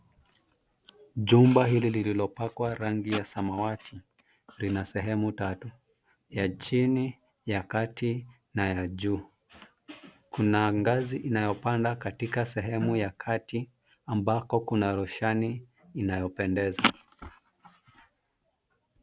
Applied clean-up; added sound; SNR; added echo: none; none; none; none.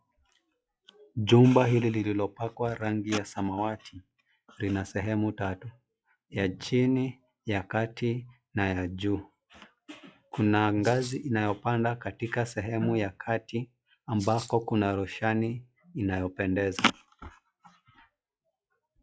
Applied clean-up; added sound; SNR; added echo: classical method log-MMSE.